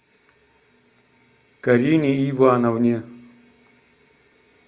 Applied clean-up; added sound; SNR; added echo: none; none; none; none.